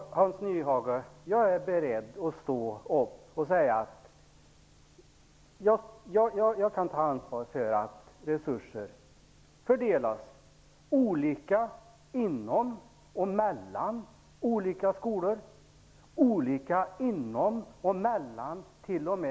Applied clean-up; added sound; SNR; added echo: none; none; none; none.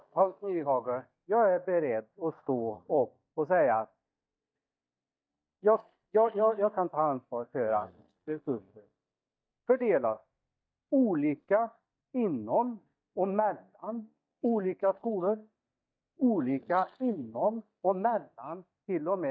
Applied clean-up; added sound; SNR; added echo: neural mask model DeepFilterNet 3.